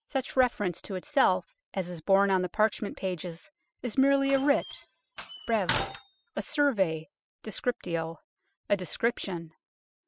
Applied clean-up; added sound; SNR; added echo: classical method spectral subtraction.